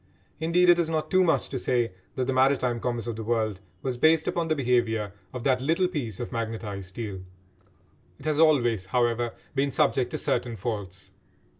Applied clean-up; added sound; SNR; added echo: none; none; none; none.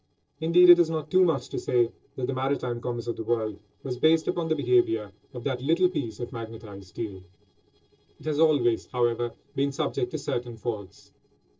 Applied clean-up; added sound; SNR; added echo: neural separator model SepFormer DNS4.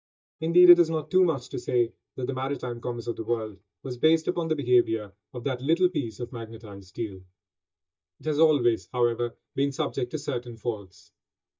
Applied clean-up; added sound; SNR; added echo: neural mask model DeepFilterNet 3.